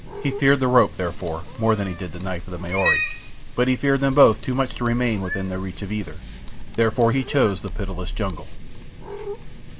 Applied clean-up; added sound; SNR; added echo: none; Cat; 7 dB; none.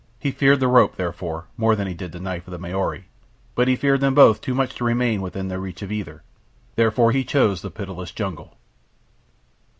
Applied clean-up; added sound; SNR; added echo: none; none; none; none.